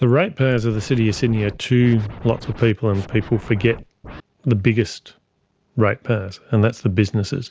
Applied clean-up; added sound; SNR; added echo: none; Scratching (performance technique); 17 dB; none.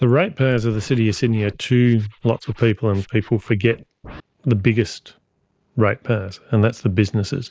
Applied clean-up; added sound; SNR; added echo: neural mask model Resemble Enhance denoiser.